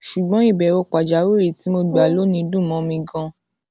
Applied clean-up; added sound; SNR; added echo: none; Brass instrument; 9 dB; none.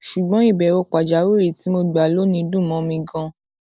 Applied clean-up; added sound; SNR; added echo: neural mask model Resemble Enhance denoiser.